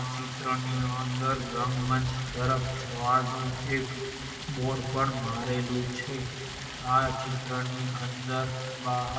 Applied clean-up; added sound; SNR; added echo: none; Stream; 11 dB; reverberation time 2.4 s.